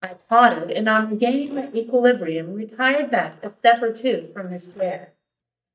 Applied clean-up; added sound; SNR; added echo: neural mask model DeepFilterNet 3.